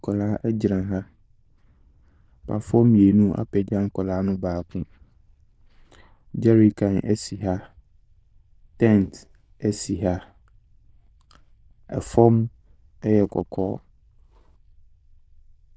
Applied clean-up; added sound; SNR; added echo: neural diffusion model UNIVERSE++.